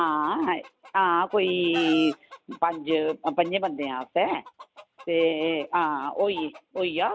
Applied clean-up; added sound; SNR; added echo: none; Chicken, rooster; 19 dB; none.